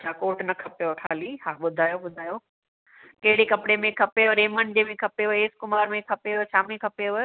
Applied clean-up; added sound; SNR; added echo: none; none; none; none.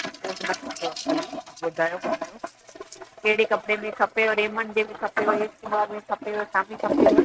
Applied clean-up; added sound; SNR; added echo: neural mask model RNNoise.